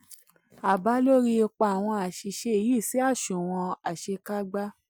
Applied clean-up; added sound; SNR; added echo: none; none; none; none.